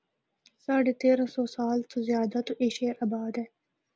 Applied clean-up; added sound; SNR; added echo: none; none; none; none.